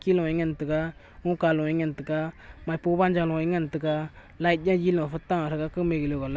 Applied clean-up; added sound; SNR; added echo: none; none; none; none.